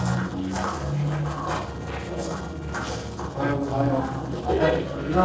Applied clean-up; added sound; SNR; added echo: neural separator model SepFormer DNS4.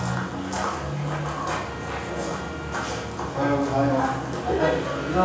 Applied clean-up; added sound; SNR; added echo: none; Wind instrument, woodwind instrument; 16 dB; reverberation time 0.6 s.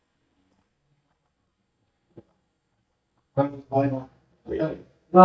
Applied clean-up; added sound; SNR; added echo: neural mask model DeepFilterNet 3.